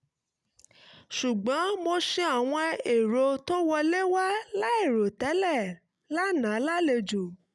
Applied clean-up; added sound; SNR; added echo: none; none; none; none.